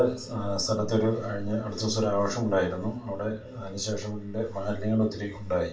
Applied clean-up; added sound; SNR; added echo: none; none; none; reverberation time 0.2 s.